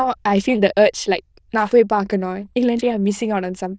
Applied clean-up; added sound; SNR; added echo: neural diffusion model UNIVERSE++.